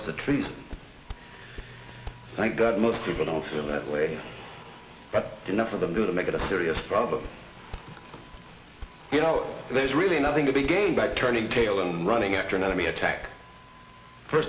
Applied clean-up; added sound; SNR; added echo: none; Walk, footsteps; 18 dB; reverberation time 1.9 s.